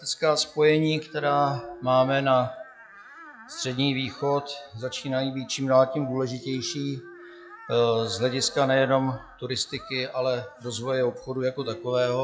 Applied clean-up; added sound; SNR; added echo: classical method log-MMSE.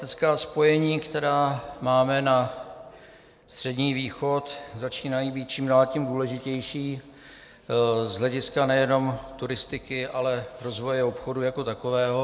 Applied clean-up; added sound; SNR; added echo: none; none; none; none.